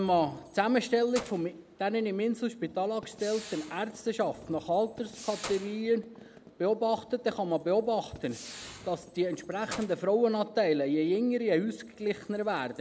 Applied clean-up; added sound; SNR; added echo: none; Gunshot, gunfire + Keys jangling; 19 dB; none.